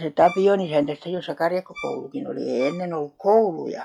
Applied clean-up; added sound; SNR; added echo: classical method log-MMSE.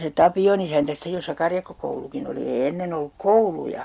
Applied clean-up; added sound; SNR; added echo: none; none; none; none.